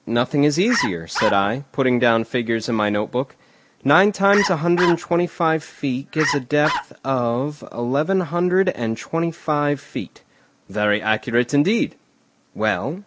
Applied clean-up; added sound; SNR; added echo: none; Bark; 6 dB; none.